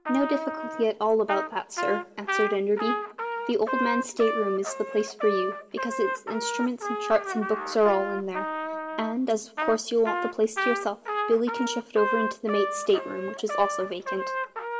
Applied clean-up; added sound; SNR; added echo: none; Trumpet; 4 dB; reverberation time 0.5 s.